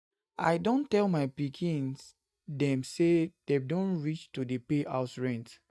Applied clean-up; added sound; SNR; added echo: neural mask model DeepFilterNet 3.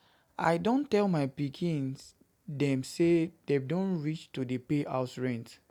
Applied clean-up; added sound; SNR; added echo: none; none; none; none.